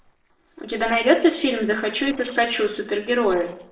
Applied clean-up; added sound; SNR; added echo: neural separator model SepFormer DNS4.